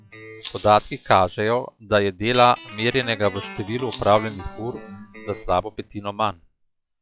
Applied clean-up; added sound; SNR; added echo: classical method log-MMSE.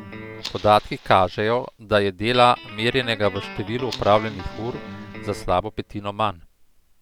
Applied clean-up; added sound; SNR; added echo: none; Guitar + Fire; 16 dB; none.